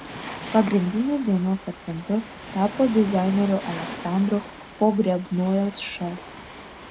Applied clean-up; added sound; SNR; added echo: none; Waves, surf; 13 dB; none.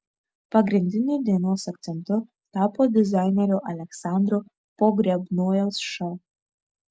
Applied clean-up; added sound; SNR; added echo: none; none; none; none.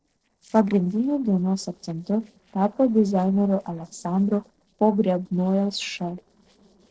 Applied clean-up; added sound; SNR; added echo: neural separator model SepFormer DNS4.